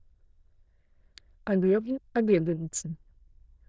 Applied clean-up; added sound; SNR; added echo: neural diffusion model UNIVERSE++.